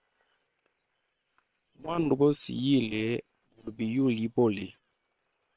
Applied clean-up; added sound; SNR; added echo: neural separator model SepFormer WHAM!.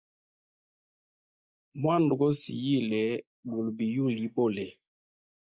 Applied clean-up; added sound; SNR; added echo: neural mask model Resemble Enhance denoiser.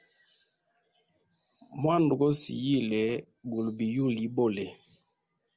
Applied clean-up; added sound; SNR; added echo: none; none; none; none.